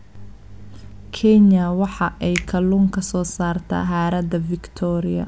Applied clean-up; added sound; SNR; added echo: none; Finger snapping; 18 dB; none.